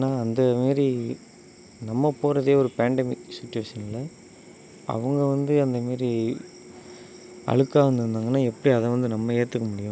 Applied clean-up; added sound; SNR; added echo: none; none; none; none.